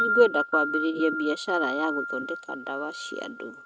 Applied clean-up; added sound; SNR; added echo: neural mask model RNNoise.